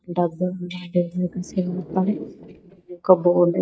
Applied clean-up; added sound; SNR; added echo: neural mask model DeepFilterNet 3.